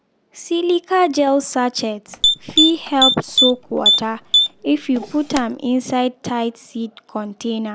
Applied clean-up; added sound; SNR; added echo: none; Typing; -1 dB; none.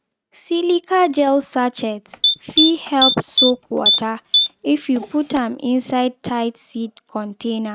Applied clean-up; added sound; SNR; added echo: neural mask model RNNoise.